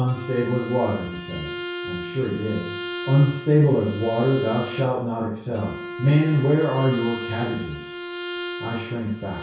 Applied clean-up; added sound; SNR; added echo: none; Bowed string instrument; 11 dB; reverberation time 0.6 s.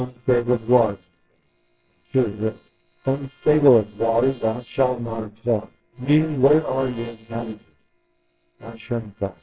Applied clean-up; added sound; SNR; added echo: neural separator model SepFormer WHAMR!.